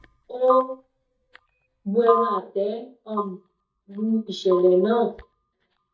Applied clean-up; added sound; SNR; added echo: neural mask model DeepFilterNet 3.